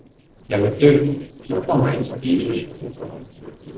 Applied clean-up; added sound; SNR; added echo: neural separator model SepFormer DNS4.